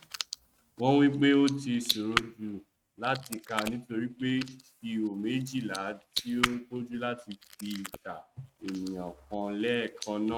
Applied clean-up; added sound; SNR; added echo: neural mask model RNNoise.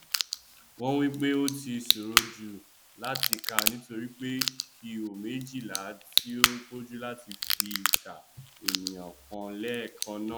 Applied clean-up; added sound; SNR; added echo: none; Crack / Crackle; -3 dB; none.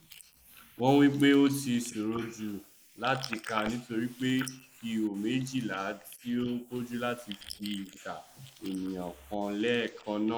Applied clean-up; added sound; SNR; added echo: neural mask model Resemble Enhance denoiser.